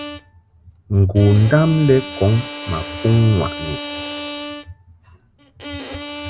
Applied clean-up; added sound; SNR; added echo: none; Bowed string instrument; 12 dB; none.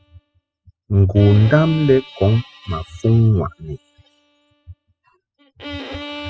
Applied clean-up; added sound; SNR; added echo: classical method spectral subtraction.